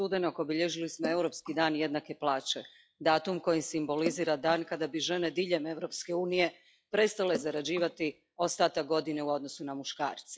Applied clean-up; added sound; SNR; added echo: classical method log-MMSE.